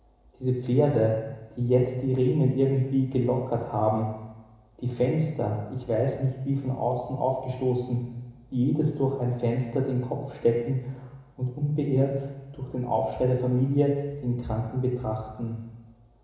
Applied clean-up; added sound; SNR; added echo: none; none; none; reverberation time 1.0 s.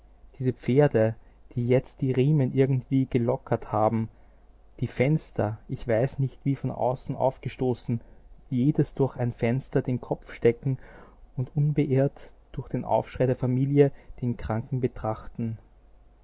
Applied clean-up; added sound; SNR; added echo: none; none; none; none.